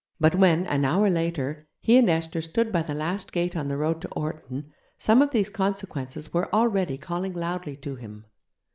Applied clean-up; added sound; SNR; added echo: none; none; none; none.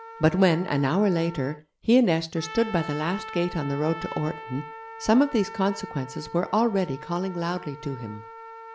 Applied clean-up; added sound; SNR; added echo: none; Trumpet; 15 dB; none.